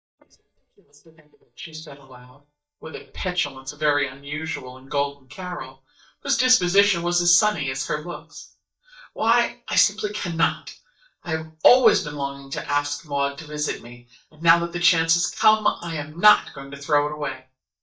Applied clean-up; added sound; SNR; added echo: neural mask model DeepFilterNet 3.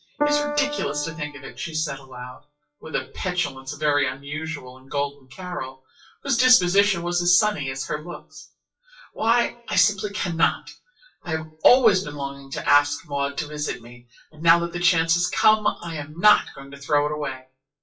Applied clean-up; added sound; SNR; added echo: classical method WPE with log-MMSE.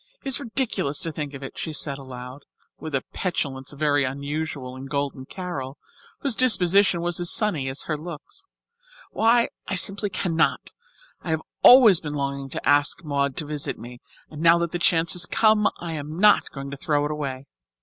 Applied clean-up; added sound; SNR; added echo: none; none; none; none.